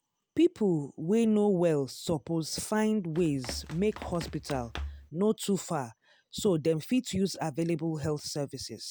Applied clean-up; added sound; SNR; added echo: none; Run; 13 dB; none.